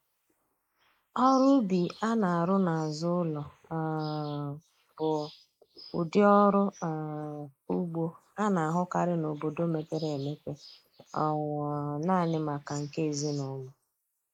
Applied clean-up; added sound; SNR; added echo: neural mask model Resemble Enhance denoiser.